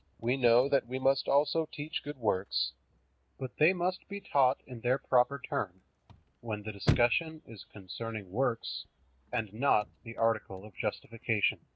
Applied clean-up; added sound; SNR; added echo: none; Chirp, tweet / Slam / Car; 13 dB; none.